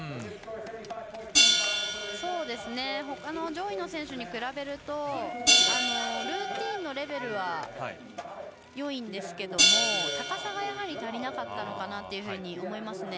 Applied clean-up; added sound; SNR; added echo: none; Hi-hat; -4 dB; none.